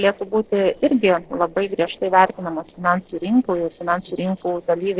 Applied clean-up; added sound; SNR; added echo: neural separator model SepFormer DNS4.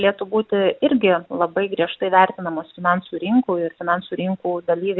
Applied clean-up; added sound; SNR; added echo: none; none; none; none.